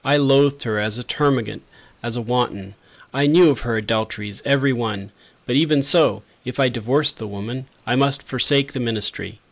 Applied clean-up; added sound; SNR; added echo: neural mask model Resemble Enhance denoiser.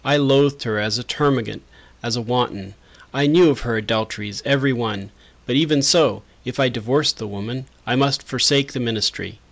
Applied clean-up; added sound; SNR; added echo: none; none; none; none.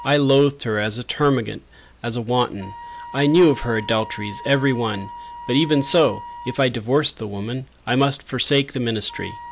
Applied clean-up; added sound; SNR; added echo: none; Wind instrument, woodwind instrument; 18 dB; none.